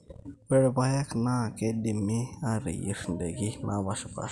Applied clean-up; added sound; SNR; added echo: none; none; none; none.